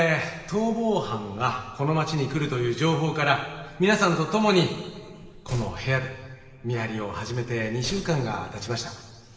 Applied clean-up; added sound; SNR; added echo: none; Slam; 16 dB; reverberation time 1.7 s.